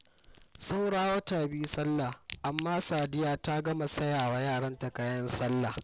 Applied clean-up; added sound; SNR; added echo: none; Crack; 10 dB; none.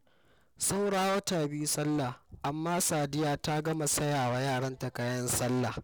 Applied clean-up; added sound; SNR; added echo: none; none; none; none.